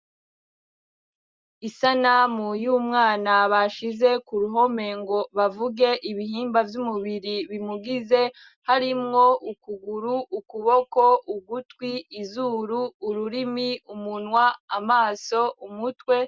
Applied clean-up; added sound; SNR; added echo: none; none; none; none.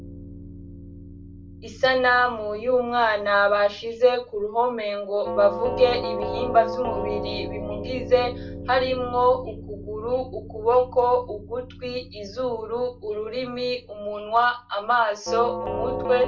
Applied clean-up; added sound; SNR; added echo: none; Doorbell; 10 dB; reverberation time 0.2 s.